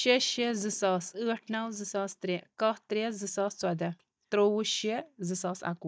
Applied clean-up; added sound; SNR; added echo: neural mask model DeepFilterNet 3.